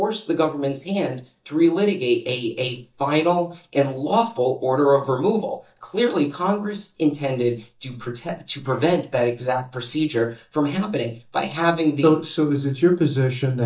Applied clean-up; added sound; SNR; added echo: neural mask model DeepFilterNet 3.